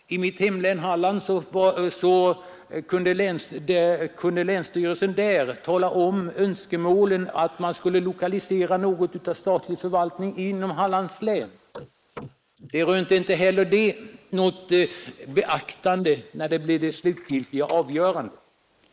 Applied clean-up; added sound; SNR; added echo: neural mask model Resemble Enhance denoiser.